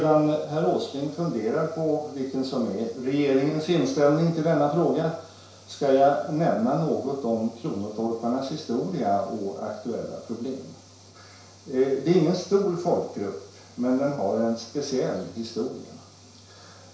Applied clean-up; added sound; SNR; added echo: none; none; none; reverberation time 0.6 s.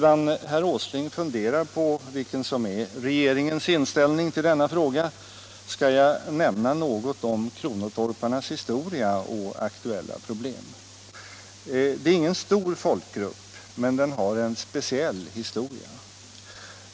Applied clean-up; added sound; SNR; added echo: none; none; none; none.